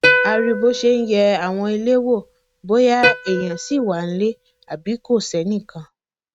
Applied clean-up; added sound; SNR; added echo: neural mask model RNNoise.